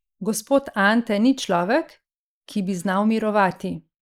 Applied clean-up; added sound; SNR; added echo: neural mask model Resemble Enhance denoiser.